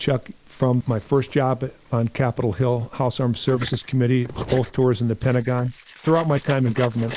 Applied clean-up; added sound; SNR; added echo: neural mask model Resemble Enhance denoiser.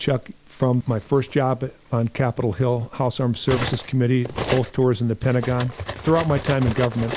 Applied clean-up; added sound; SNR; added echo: none; Cutlery, silverware; 11 dB; none.